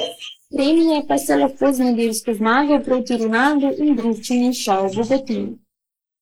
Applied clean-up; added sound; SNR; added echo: neural mask model Resemble Enhance denoiser.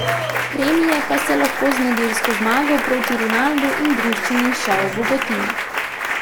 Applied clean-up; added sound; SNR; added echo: none; Applause; 1 dB; none.